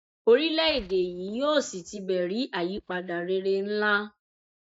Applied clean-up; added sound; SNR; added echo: neural mask model DeepFilterNet 3.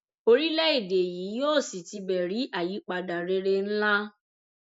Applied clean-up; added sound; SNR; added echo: none; none; none; none.